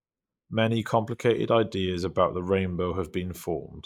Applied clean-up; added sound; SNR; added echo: neural mask model Resemble Enhance denoiser.